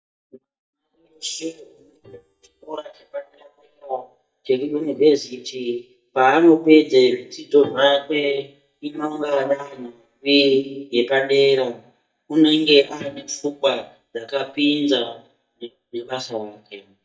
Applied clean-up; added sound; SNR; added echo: neural mask model DeepFilterNet 3.